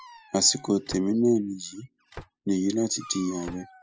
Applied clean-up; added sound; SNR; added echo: classical method spectral subtraction.